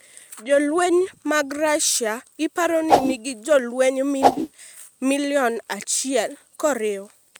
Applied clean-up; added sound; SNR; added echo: neural mask model RNNoise.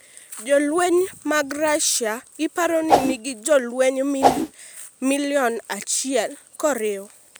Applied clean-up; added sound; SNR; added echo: none; Whoosh, swoosh, swish; -4 dB; none.